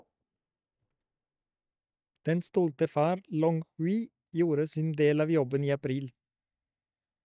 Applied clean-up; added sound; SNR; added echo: neural mask model DeepFilterNet 3.